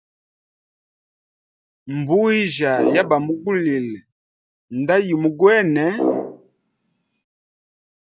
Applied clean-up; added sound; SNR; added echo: none; Brass instrument; 4 dB; none.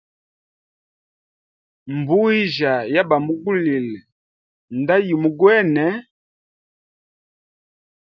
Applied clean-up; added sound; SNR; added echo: none; none; none; none.